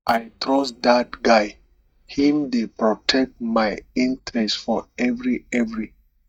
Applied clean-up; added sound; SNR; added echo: neural mask model DeepFilterNet 3.